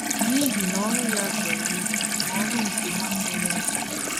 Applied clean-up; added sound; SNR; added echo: none; Sink (filling or washing) / Water tap, faucet; -4 dB; none.